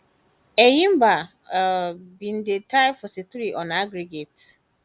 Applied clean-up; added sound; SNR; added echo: none; none; none; none.